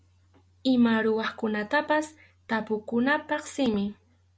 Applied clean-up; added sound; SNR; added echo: none; none; none; none.